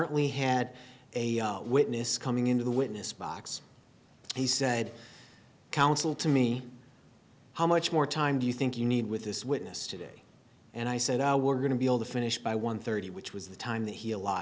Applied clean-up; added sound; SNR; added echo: none; none; none; none.